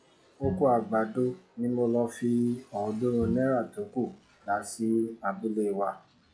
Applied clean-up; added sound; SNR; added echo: classical method log-MMSE.